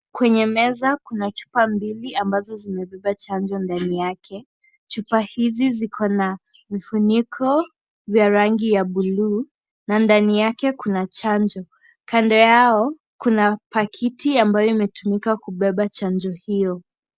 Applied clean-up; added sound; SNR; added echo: none; none; none; none.